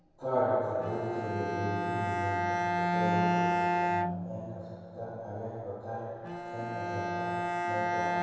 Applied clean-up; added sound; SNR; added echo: none; Bowed string instrument; -3 dB; reverberation time 2.2 s.